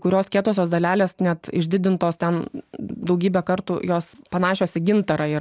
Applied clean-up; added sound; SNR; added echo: none; none; none; none.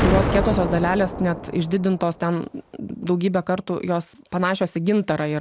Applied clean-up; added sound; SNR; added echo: none; Explosion; 6 dB; none.